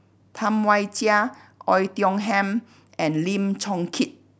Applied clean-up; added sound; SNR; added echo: none; none; none; none.